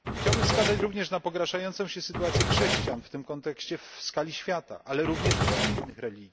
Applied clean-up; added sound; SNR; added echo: none; Drawer open or close; -4 dB; none.